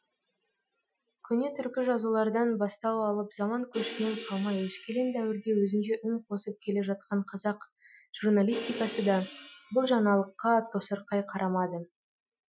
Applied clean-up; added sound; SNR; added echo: classical method Wiener filter.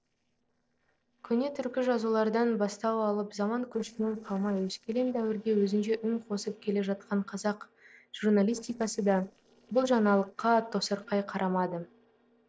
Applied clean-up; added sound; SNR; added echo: neural separator model SepFormer DNS4.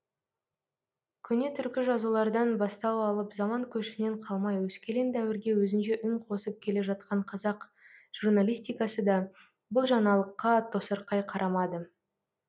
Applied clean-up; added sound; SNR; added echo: none; none; none; none.